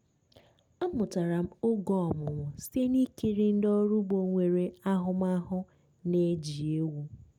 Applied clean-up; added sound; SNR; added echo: none; none; none; none.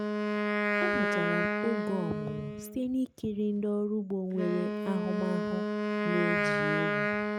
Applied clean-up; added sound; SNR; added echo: none; Wind instrument, woodwind instrument; -2 dB; none.